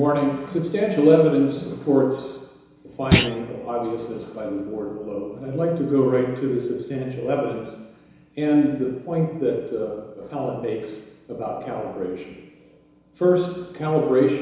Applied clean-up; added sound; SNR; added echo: none; Thump, thud; -2 dB; reverberation time 1.0 s.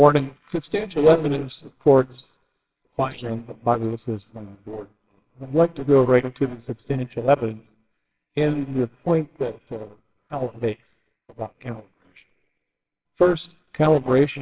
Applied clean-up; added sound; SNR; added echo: neural separator model SepFormer WHAMR!.